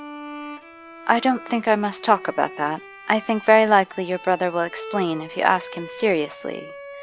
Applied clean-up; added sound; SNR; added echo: none; Bowed string instrument; 16 dB; none.